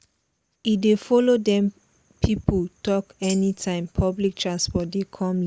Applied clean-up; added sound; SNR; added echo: none; Tambourine; 19 dB; none.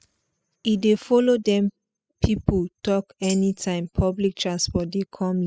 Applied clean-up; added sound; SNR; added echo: classical method spectral subtraction.